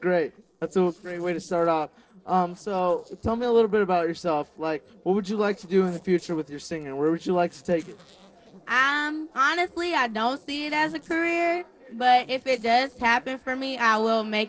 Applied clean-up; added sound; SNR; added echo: neural separator model SepFormer DNS4.